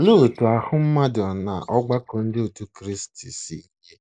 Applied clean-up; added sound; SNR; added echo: neural mask model Resemble Enhance denoiser.